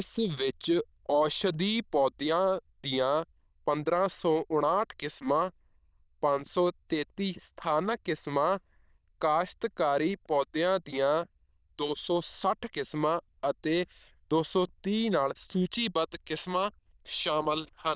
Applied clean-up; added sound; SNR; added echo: neural diffusion model UNIVERSE++.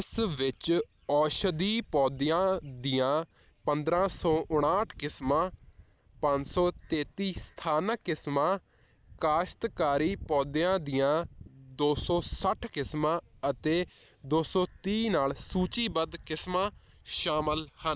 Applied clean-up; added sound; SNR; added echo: none; none; none; none.